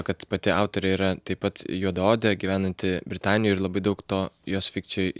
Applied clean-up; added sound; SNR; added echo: none; none; none; none.